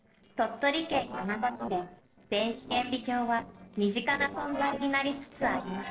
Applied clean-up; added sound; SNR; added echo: neural separator model SepFormer DNS4.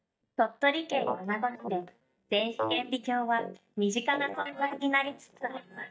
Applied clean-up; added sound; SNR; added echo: neural mask model DeepFilterNet 3.